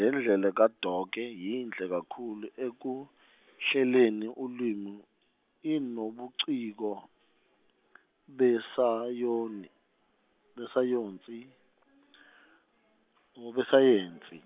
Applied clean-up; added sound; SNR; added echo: none; none; none; none.